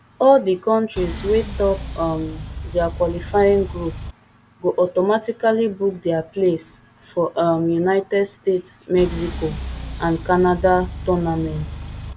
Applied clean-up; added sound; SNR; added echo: none; Engine; 10 dB; none.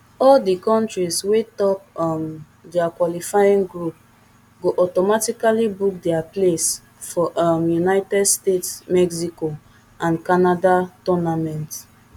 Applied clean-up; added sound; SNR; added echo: none; none; none; none.